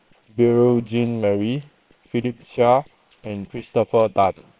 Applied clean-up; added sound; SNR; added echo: neural separator model SepFormer WHAM!.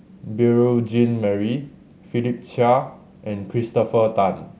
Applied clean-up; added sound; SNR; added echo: none; none; none; none.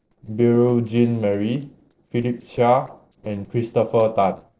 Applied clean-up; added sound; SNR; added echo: neural separator model SepFormer DNS4.